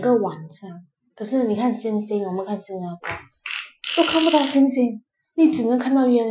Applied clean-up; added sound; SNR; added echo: classical method Wiener filter.